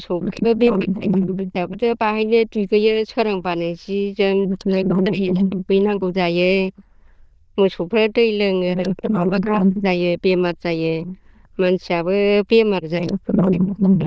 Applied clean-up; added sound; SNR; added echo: neural diffusion model UNIVERSE++.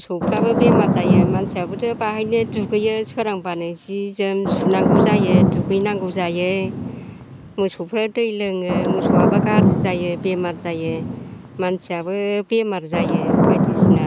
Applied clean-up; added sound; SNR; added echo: none; Thunder / Rain; -2 dB; none.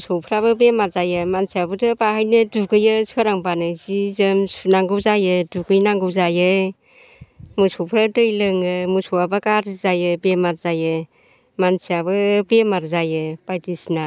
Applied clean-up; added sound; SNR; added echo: none; none; none; none.